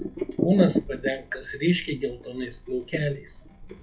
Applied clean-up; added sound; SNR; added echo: classical method WPE with log-MMSE.